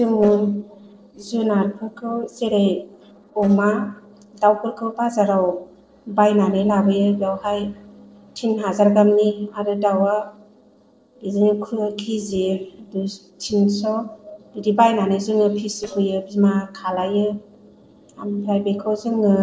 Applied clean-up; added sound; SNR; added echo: neural separator model SepFormer DNS4.